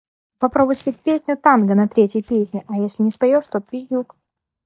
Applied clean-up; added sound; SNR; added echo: neural mask model DeepFilterNet 3.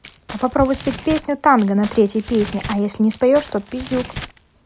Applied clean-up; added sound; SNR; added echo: none; Crumpling, crinkling; 15 dB; none.